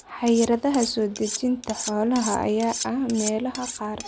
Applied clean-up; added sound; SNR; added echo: none; Cutlery, silverware; 11 dB; none.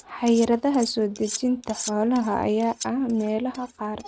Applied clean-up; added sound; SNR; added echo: neural mask model RNNoise.